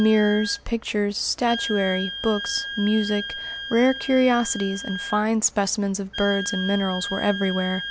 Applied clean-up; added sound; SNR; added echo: none; Wind instrument, woodwind instrument; 10 dB; none.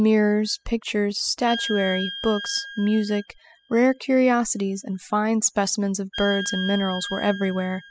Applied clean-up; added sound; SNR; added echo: classical method spectral subtraction.